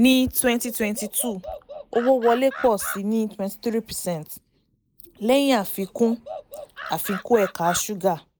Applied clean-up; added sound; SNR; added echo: neural mask model Resemble Enhance denoiser.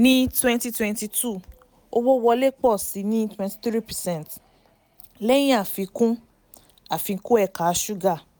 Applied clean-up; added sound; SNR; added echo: none; none; none; none.